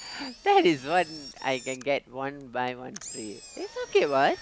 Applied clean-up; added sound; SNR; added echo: none; Engine; 18 dB; none.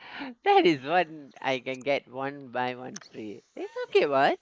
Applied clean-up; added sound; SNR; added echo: neural mask model Resemble Enhance denoiser.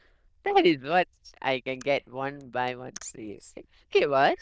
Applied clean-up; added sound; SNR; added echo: neural diffusion model UNIVERSE++.